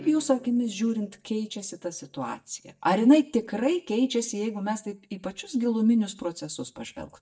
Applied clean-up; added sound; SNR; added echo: neural mask model DeepFilterNet 3.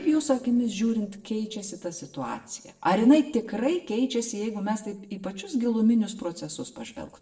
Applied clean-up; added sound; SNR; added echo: neural separator model SepFormer DNS4.